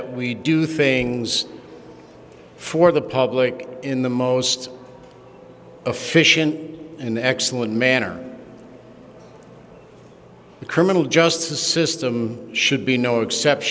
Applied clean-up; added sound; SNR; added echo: none; none; none; none.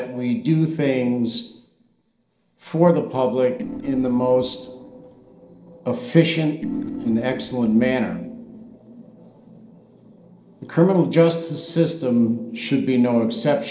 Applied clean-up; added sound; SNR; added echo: neural separator model SepFormer DNS4.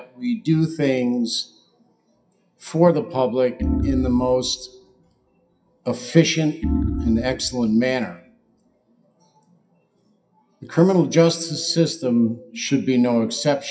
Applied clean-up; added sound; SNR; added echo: classical method WPE with log-MMSE.